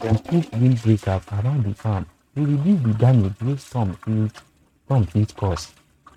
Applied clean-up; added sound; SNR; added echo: neural mask model RNNoise.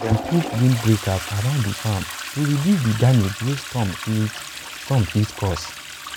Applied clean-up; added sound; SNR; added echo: none; Toilet flush; 11 dB; none.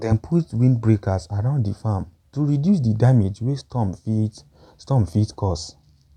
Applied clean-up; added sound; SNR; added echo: none; none; none; none.